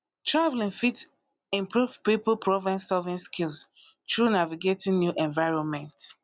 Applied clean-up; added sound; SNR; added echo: none; none; none; none.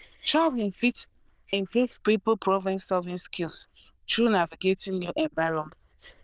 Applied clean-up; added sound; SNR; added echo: neural diffusion model UNIVERSE++.